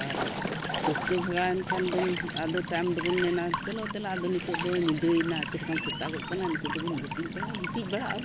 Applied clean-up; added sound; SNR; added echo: none; Walk, footsteps / Stream / Trickle, dribble / Chirp, tweet; 3 dB; none.